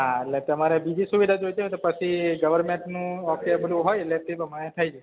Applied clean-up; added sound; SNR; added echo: none; none; none; none.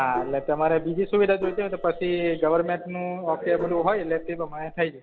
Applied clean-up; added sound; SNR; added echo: none; Gong; 13 dB; none.